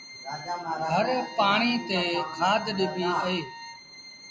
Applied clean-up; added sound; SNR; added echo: none; Bowed string instrument + Trumpet; 14 dB; none.